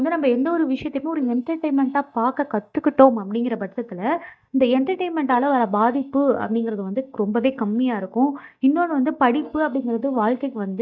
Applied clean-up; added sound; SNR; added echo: neural mask model DeepFilterNet 3.